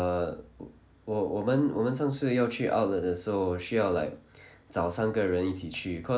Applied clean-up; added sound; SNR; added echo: none; none; none; none.